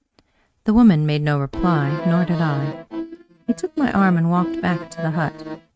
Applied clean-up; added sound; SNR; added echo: neural mask model RNNoise.